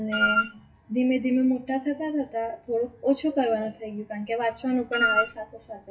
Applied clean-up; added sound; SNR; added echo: classical method WPE with log-MMSE.